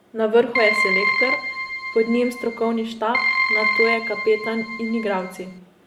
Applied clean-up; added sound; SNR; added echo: none; Keyboard (musical); 1 dB; none.